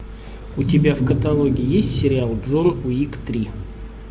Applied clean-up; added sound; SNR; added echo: none; Wild animals; 3 dB; none.